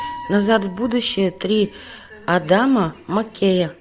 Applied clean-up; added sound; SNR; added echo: none; Piano; 19 dB; none.